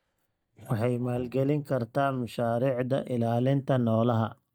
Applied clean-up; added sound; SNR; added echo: neural mask model DeepFilterNet 3.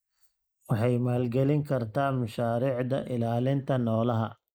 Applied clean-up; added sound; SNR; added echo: neural mask model Resemble Enhance denoiser.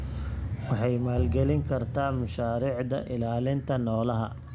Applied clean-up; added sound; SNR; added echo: none; Bowed string instrument; 7 dB; none.